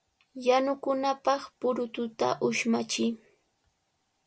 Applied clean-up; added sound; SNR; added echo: none; none; none; none.